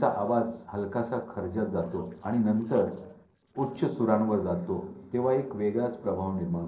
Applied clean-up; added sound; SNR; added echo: neural separator model SepFormer DNS4.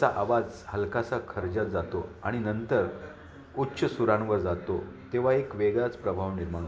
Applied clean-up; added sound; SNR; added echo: none; none; none; none.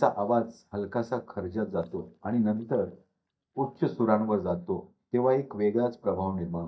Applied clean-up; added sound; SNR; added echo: neural mask model DeepFilterNet 3.